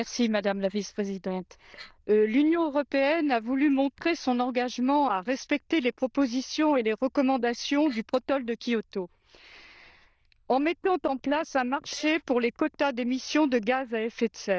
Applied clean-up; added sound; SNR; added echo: neural diffusion model UNIVERSE++.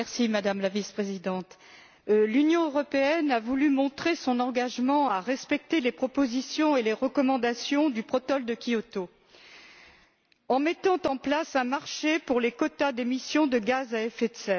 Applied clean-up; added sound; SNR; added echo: none; none; none; none.